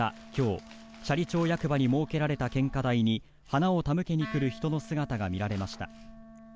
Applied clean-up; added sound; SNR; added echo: none; Wind instrument, woodwind instrument; 20 dB; none.